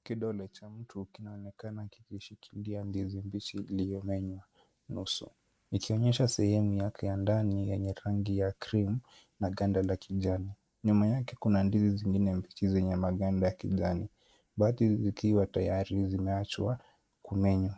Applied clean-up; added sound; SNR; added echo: neural mask model Resemble Enhance denoiser.